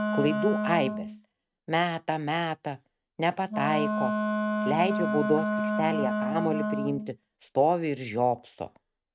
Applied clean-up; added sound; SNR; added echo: neural mask model RNNoise.